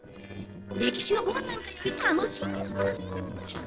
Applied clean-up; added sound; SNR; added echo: neural separator model SepFormer DNS4.